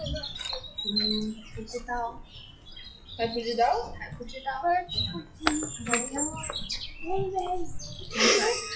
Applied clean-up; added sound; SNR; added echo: classical method log-MMSE.